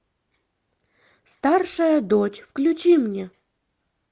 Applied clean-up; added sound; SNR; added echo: none; none; none; none.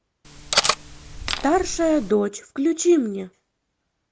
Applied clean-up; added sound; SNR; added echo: none; Cutlery, silverware; 3 dB; none.